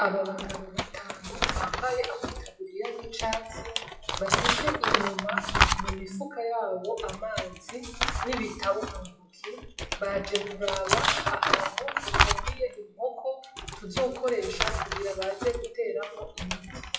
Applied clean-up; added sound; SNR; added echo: classical method WPE with log-MMSE.